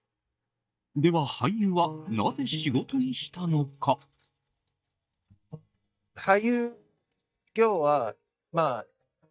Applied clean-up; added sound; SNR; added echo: neural mask model DeepFilterNet 3.